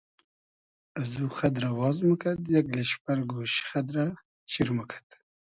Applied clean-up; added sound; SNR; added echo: none; none; none; none.